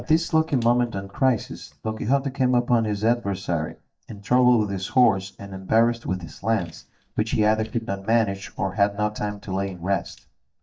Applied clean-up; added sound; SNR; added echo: neural mask model DeepFilterNet 3.